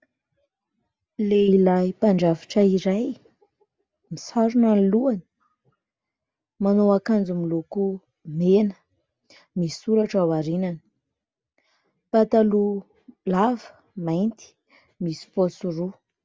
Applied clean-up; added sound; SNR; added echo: none; none; none; none.